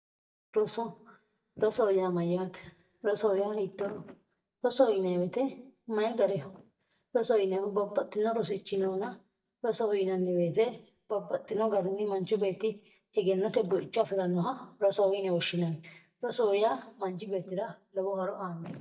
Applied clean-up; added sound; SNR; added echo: neural mask model DeepFilterNet 3.